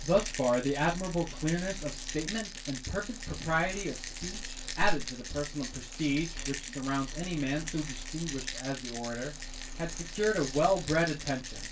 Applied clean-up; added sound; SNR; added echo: none; Rattle; 8 dB; reverberation time 0.2 s.